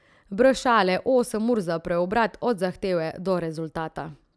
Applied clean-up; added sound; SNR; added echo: none; none; none; none.